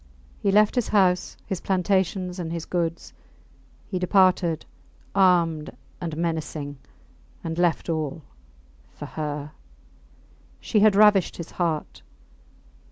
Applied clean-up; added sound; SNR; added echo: none; none; none; none.